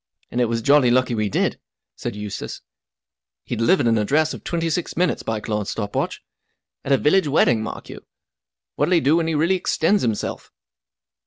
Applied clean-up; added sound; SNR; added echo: none; none; none; none.